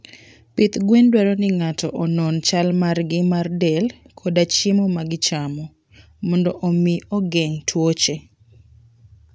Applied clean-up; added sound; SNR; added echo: none; none; none; none.